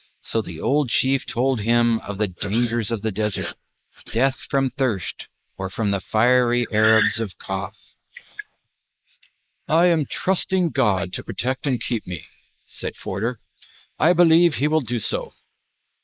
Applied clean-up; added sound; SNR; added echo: neural mask model Resemble Enhance denoiser.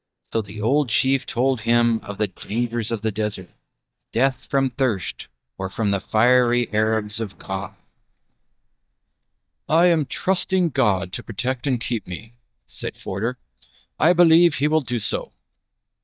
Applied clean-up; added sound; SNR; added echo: neural mask model DeepFilterNet 3.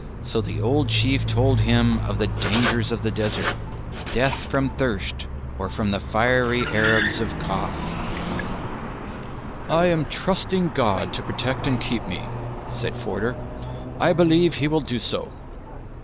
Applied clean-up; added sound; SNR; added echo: none; Writing + Car; 3 dB; none.